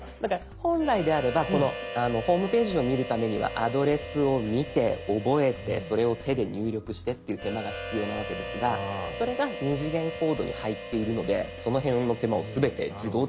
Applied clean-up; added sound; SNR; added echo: none; Harmonica; 11 dB; none.